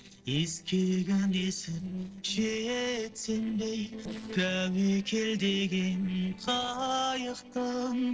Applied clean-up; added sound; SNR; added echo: neural separator model SepFormer DNS4.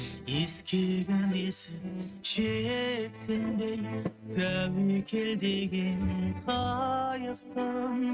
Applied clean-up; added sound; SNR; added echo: neural mask model RNNoise.